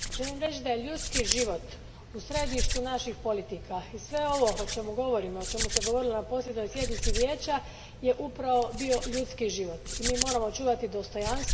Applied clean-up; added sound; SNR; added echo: none; Hands; 3 dB; reverberation time 1.4 s.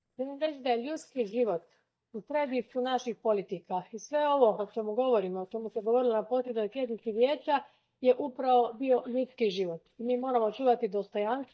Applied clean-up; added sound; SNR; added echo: neural mask model DeepFilterNet 3.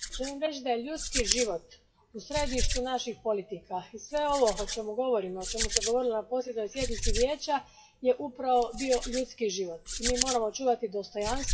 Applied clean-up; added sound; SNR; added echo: classical method WPE with log-MMSE.